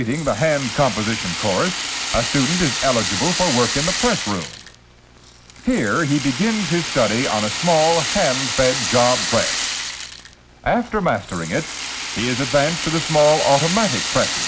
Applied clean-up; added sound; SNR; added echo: none; Rattle (instrument); 5 dB; none.